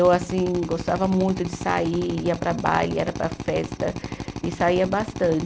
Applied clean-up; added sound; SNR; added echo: none; Drill; 9 dB; none.